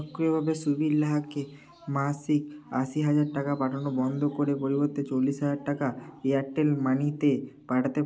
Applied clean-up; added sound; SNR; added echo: none; none; none; none.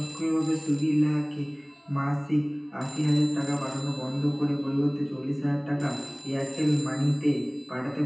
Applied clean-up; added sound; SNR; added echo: none; Telephone; 18 dB; reverberation time 0.9 s.